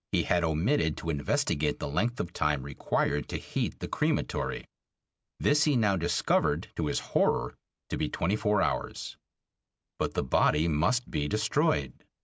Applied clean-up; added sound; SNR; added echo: none; none; none; none.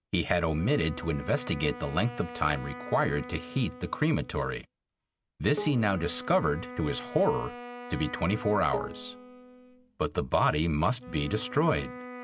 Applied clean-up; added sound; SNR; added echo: none; Bowed string instrument + Wind instrument, woodwind instrument; 13 dB; none.